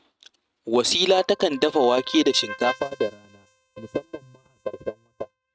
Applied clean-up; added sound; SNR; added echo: neural mask model RNNoise.